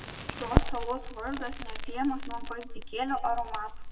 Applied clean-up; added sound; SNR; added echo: none; Crackle; -2 dB; reverberation time 0.9 s.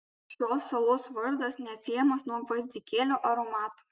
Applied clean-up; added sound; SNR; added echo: none; none; none; none.